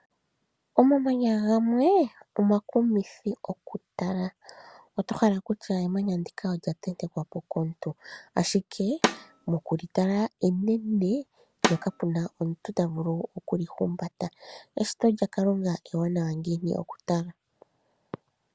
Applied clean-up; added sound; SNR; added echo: none; Snare drum; 5 dB; none.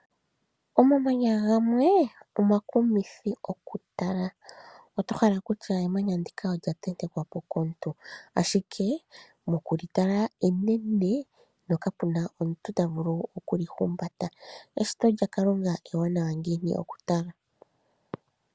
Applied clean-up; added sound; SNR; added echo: none; none; none; none.